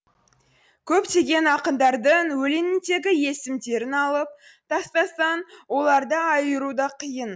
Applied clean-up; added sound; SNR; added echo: none; none; none; none.